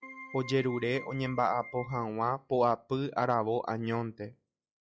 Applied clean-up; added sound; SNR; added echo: classical method log-MMSE.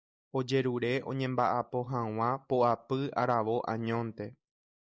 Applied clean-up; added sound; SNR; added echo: neural mask model Resemble Enhance denoiser.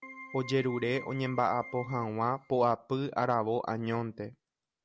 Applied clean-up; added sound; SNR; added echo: none; Keyboard (musical); 16 dB; none.